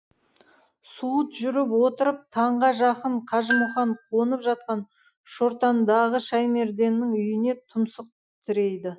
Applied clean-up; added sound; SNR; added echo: classical method Wiener filter.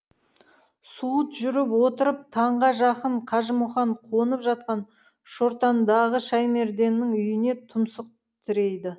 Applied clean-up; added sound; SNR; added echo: none; none; none; none.